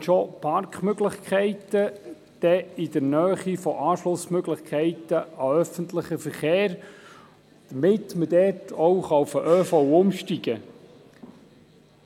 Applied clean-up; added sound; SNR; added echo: none; none; none; none.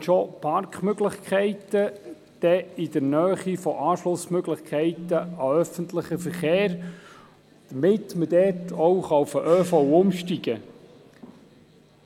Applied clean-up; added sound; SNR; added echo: none; Telephone; 14 dB; none.